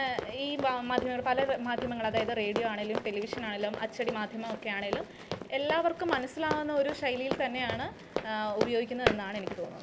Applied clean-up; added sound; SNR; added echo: none; Run; 6 dB; none.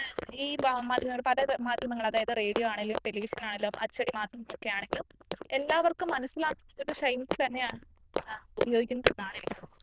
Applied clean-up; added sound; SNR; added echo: neural diffusion model UNIVERSE++.